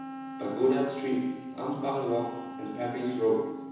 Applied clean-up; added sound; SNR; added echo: none; Wind instrument, woodwind instrument; 10 dB; reverberation time 1.1 s.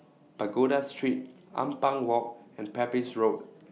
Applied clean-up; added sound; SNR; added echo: none; none; none; none.